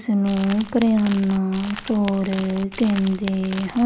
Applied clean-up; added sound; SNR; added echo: none; Crumpling, crinkling / Crackle; 15 dB; none.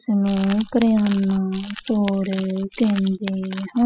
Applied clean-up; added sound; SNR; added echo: classical method spectral subtraction.